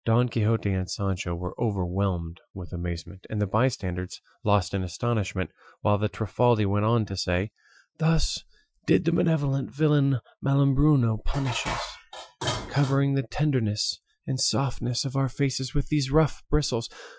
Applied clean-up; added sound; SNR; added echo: classical method Wiener filter.